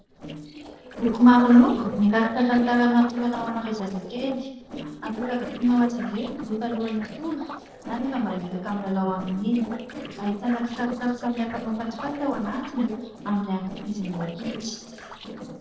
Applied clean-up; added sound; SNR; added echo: neural separator model SepFormer DNS4.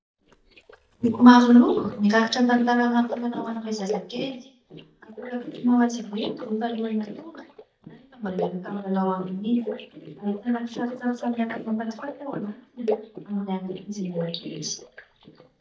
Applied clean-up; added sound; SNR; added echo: neural mask model DeepFilterNet 3.